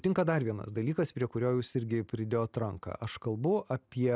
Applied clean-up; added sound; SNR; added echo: none; none; none; none.